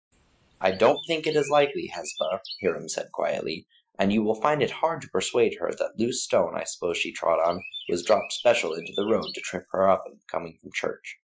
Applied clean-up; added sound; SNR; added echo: classical method Wiener filter.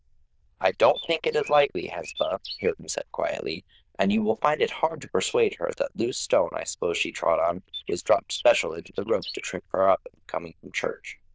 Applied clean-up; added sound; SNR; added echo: neural diffusion model UNIVERSE++.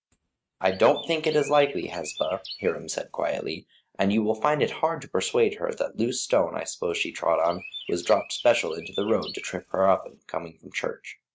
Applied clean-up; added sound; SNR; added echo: neural mask model RNNoise.